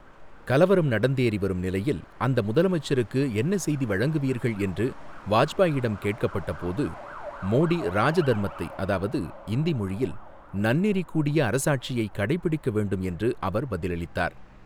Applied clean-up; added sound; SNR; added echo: none; Truck; 19 dB; none.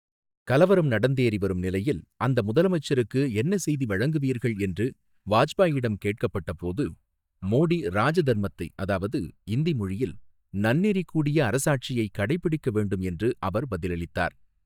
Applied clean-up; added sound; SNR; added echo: neural mask model DeepFilterNet 3.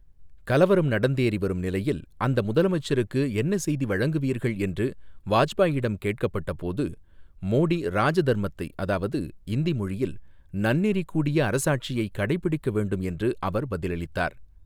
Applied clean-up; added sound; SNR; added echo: none; none; none; none.